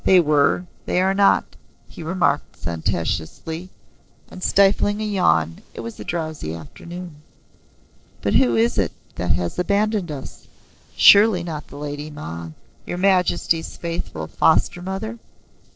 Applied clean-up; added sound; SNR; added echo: neural separator model SepFormer DNS4.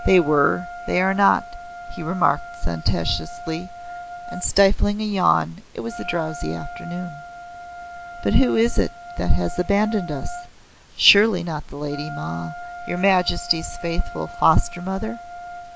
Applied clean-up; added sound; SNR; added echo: none; Wind instrument, woodwind instrument; 15 dB; none.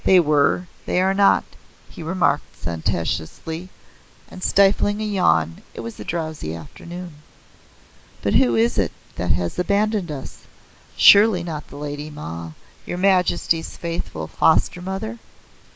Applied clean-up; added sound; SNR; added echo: neural mask model Resemble Enhance denoiser.